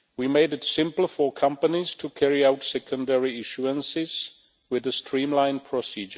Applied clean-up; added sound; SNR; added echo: none; none; none; none.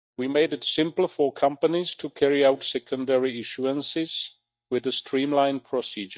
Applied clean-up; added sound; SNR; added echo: neural mask model DeepFilterNet 3.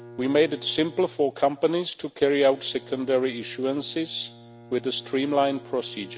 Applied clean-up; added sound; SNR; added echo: none; Bowed string instrument; 20 dB; none.